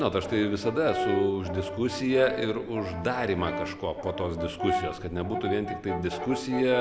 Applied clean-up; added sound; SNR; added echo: none; Brass instrument; 6 dB; none.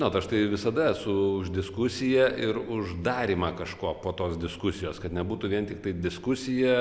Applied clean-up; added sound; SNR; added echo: none; none; none; none.